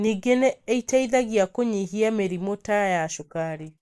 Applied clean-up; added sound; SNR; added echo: neural mask model Resemble Enhance denoiser.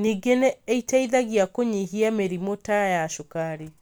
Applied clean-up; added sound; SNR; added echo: none; none; none; none.